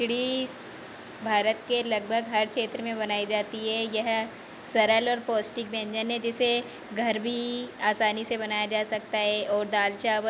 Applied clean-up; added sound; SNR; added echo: none; none; none; none.